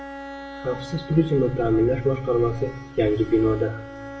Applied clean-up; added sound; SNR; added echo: none; Bowed string instrument; 15 dB; reverberation time 0.6 s.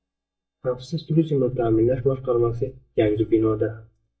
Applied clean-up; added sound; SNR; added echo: neural mask model DeepFilterNet 3.